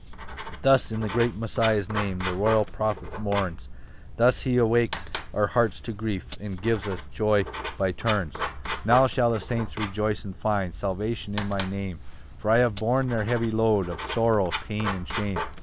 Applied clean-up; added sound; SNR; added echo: none; Writing; 9 dB; none.